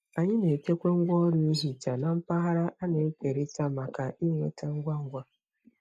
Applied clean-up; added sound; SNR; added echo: neural mask model DeepFilterNet 3.